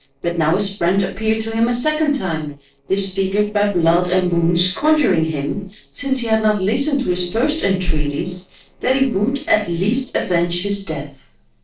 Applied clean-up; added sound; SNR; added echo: neural separator model SepFormer DNS4.